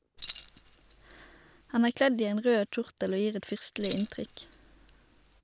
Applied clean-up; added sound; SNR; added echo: none; Keys jangling; 6 dB; none.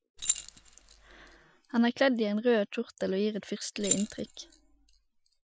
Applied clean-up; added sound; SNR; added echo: classical method Wiener filter.